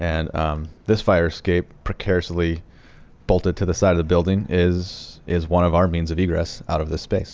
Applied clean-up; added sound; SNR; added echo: none; none; none; none.